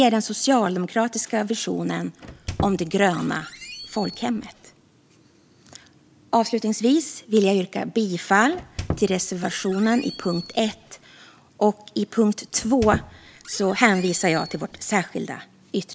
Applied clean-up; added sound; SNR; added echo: none; Squeak; 13 dB; none.